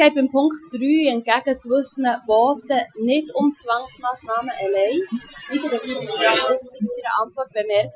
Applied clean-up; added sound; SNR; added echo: classical method Wiener filter.